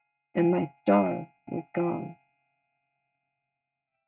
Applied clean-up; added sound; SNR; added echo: neural mask model RNNoise.